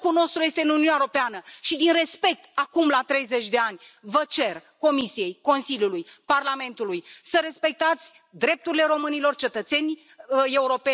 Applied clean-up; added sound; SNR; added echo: none; none; none; none.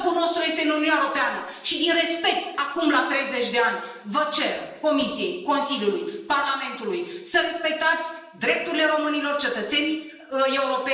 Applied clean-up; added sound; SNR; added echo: none; none; none; reverberation time 0.8 s.